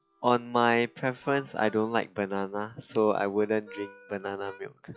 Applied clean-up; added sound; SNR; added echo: classical method log-MMSE.